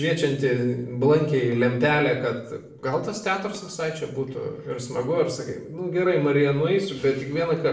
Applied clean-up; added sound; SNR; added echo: neural separator model SepFormer DNS4.